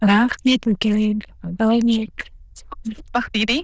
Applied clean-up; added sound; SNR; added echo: neural diffusion model UNIVERSE++.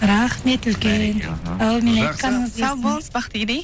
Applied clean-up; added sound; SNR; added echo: none; Boom; 16 dB; none.